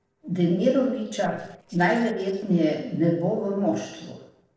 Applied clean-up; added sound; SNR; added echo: neural separator model SepFormer DNS4.